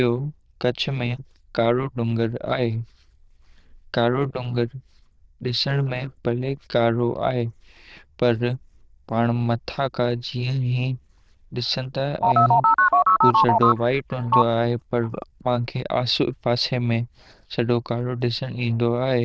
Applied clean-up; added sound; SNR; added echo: neural diffusion model UNIVERSE++.